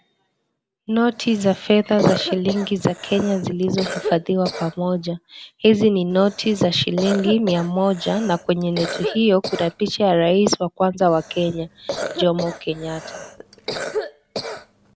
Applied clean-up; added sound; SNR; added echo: none; Cough; 11 dB; none.